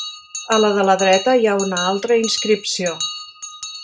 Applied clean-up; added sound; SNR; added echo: none; Bell; 10 dB; none.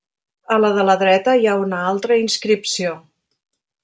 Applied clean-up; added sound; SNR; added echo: none; none; none; none.